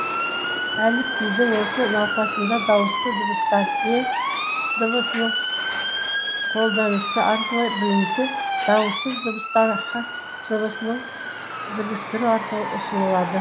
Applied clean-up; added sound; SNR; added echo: none; Motor vehicle (road) / Siren; 1 dB; none.